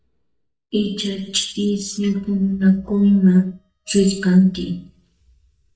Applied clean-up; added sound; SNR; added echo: neural mask model DeepFilterNet 3.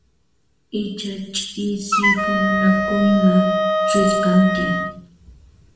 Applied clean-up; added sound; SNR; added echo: none; Wind instrument, woodwind instrument; -1 dB; reverberation time 0.9 s.